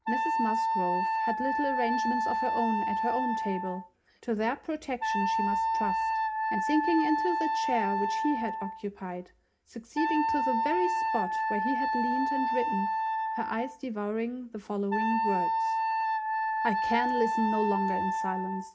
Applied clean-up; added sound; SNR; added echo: none; Wind instrument, woodwind instrument; -3 dB; reverberation time 0.3 s.